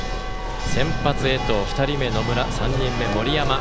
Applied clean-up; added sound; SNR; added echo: none; Church bell; 3 dB; none.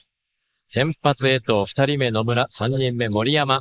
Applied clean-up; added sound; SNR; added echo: neural mask model Resemble Enhance denoiser.